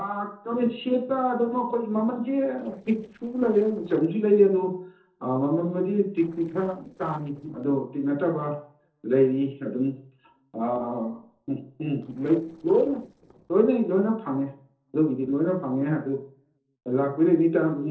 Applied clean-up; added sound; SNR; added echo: neural separator model SepFormer DNS4.